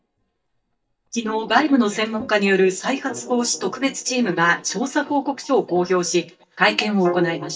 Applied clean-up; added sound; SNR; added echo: neural mask model DeepFilterNet 3.